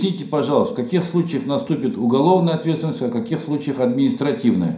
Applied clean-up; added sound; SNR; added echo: none; none; none; reverberation time 0.5 s.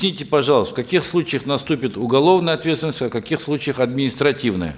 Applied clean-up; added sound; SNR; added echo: none; none; none; none.